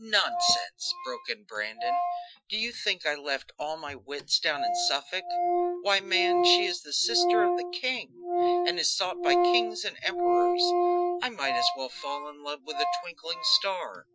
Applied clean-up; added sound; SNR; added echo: classical method Wiener filter.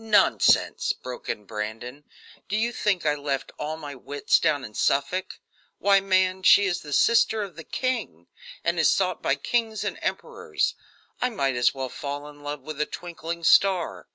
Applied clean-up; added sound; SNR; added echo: none; none; none; none.